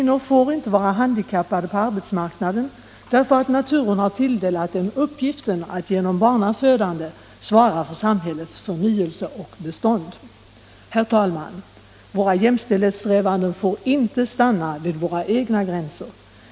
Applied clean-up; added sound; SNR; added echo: none; none; none; none.